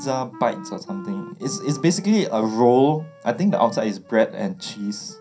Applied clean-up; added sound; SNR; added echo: none; Wind instrument, woodwind instrument; 20 dB; reverberation time 0.3 s.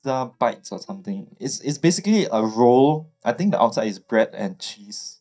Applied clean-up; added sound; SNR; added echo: neural mask model DeepFilterNet 3.